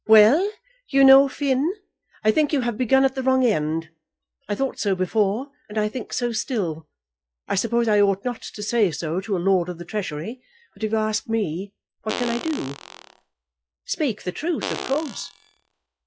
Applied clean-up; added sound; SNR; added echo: classical method log-MMSE.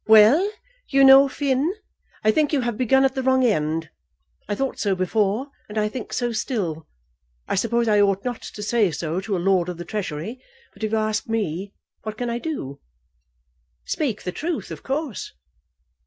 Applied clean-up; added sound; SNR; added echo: none; none; none; none.